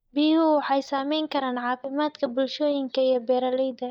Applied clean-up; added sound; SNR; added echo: neural mask model DeepFilterNet 3.